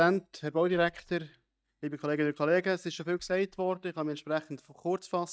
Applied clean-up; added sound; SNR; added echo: neural mask model DeepFilterNet 3.